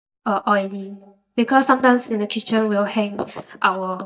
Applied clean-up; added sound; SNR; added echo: neural mask model DeepFilterNet 3.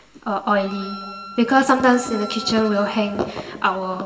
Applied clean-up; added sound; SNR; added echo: none; Wind instrument, woodwind instrument; 16 dB; reverberation time 1.7 s.